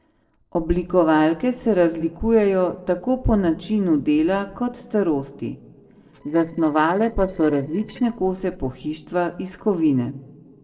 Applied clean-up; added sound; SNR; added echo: neural separator model SepFormer DNS4.